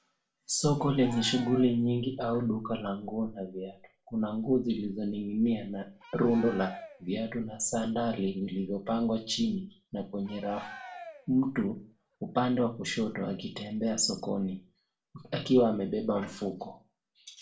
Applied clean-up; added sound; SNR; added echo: none; Cheering; 18 dB; reverberation time 0.3 s.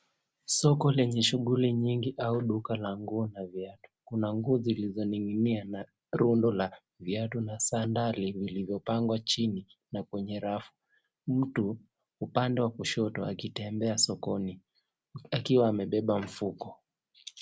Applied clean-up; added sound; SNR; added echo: none; none; none; none.